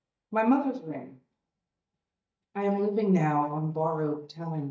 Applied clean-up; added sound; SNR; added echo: neural mask model DeepFilterNet 3.